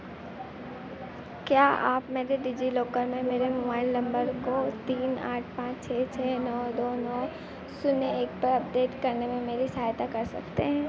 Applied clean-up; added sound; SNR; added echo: none; none; none; none.